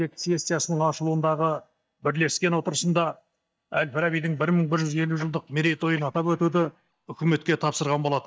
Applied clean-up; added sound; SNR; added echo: neural mask model DeepFilterNet 3.